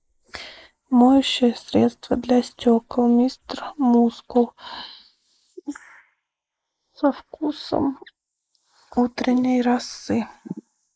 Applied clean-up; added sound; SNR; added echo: neural mask model Resemble Enhance denoiser.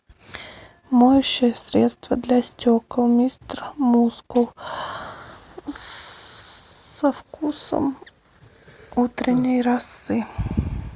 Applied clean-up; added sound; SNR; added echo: none; none; none; none.